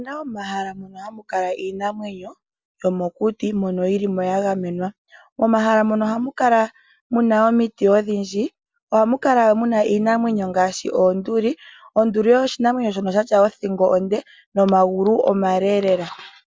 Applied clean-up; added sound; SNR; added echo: none; none; none; none.